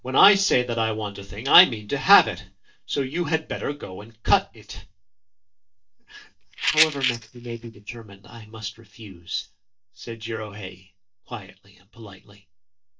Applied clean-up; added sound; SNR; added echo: neural mask model DeepFilterNet 3.